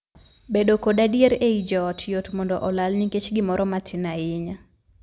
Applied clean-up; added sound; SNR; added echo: none; none; none; none.